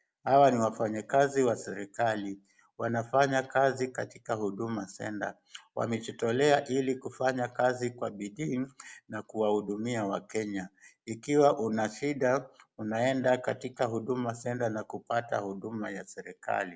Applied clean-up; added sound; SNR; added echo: none; none; none; none.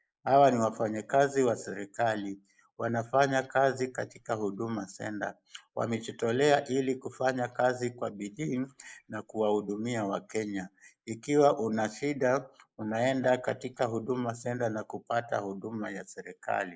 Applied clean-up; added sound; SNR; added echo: neural mask model Resemble Enhance denoiser.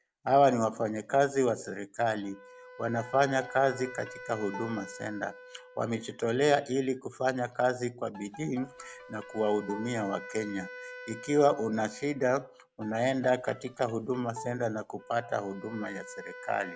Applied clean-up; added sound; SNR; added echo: none; Bowed string instrument + Wind instrument, woodwind instrument; 17 dB; none.